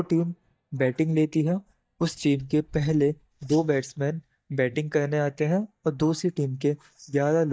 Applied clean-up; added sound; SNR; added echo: neural mask model DeepFilterNet 3.